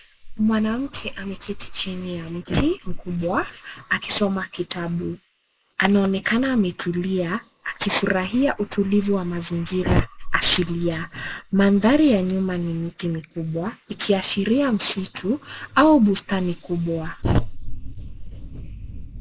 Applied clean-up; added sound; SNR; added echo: neural mask model Resemble Enhance denoiser.